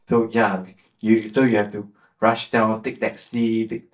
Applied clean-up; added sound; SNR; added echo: neural mask model DeepFilterNet 3.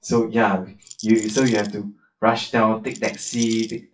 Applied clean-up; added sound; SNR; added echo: classical method WPE with log-MMSE.